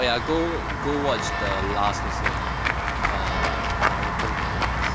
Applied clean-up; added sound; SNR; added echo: none; Walk, footsteps / Run / Bell; -4 dB; none.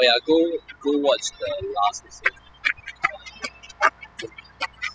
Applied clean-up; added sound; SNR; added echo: classical method spectral subtraction.